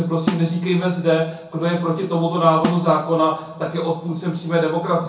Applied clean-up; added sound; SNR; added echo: none; Snare drum; 12 dB; reverberation time 0.6 s.